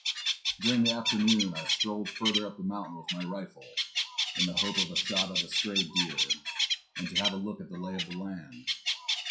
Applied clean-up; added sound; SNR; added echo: classical method WPE with log-MMSE.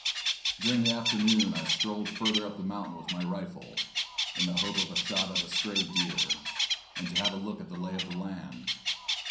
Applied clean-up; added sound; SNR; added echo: none; Bird; -1 dB; reverberation time 0.6 s.